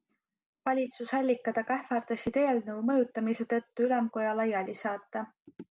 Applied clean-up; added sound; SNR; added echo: none; none; none; none.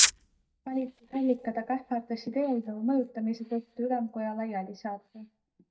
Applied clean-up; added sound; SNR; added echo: neural mask model DeepFilterNet 3.